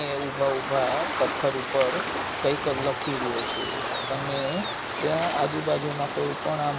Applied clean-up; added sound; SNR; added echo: none; Waves, surf; 3 dB; none.